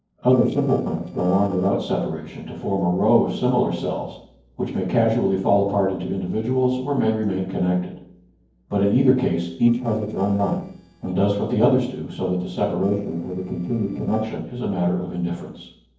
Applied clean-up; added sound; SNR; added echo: neural separator model SepFormer DNS4.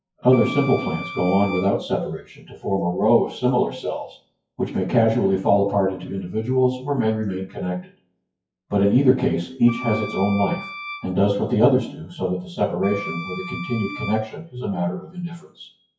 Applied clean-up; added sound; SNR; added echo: classical method WPE with log-MMSE.